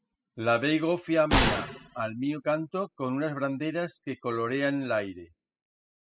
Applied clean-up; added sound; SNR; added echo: classical method spectral subtraction.